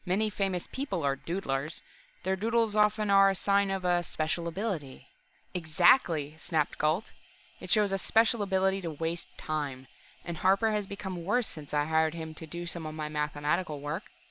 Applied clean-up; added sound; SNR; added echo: none; none; none; none.